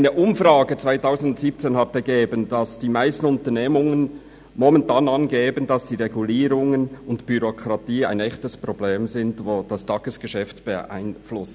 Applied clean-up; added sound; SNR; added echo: none; none; none; none.